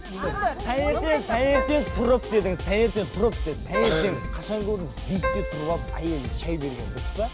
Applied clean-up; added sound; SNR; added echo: none; Drum kit + Keyboard (musical); 5 dB; none.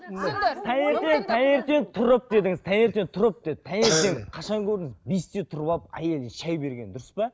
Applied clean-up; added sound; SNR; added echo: none; none; none; none.